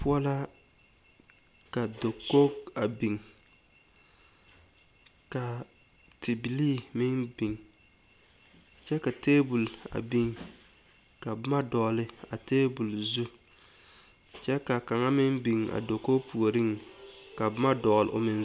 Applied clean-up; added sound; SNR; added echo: none; none; none; none.